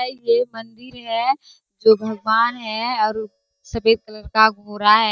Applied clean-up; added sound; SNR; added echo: neural mask model DeepFilterNet 3.